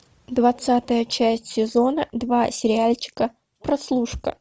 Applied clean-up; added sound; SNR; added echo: none; none; none; none.